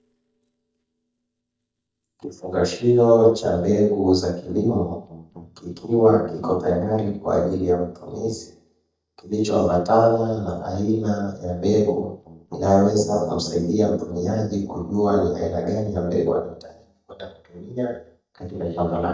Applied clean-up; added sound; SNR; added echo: neural mask model DeepFilterNet 3.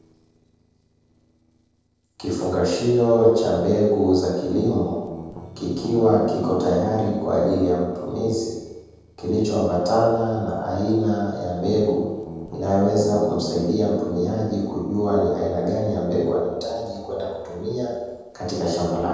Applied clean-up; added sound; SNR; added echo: neural separator model SepFormer DNS4.